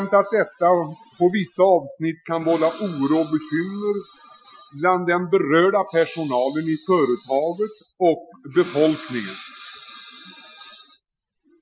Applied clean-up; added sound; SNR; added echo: classical method Wiener filter.